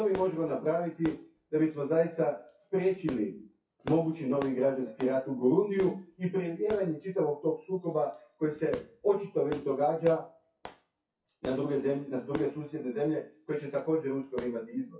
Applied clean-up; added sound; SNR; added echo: classical method WPE with log-MMSE.